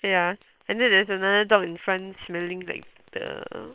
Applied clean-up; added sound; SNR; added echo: neural separator model SepFormer WHAM!.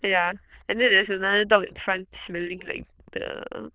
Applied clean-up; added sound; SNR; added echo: neural diffusion model UNIVERSE++.